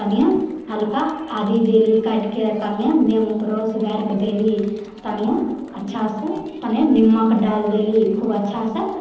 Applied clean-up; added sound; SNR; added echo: neural separator model SepFormer DNS4.